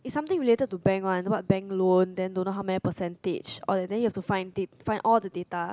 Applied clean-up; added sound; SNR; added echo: none; none; none; none.